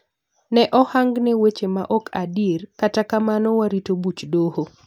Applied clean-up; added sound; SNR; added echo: none; none; none; none.